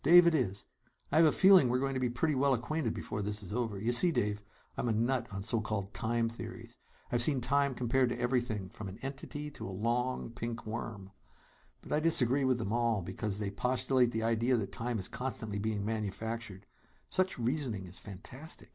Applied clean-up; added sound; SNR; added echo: none; none; none; none.